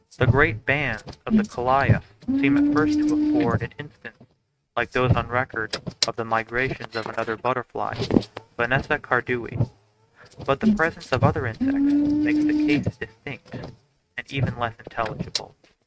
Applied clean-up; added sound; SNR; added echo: neural mask model RNNoise.